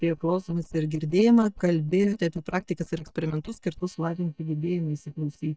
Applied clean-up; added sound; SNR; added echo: neural mask model DeepFilterNet 3.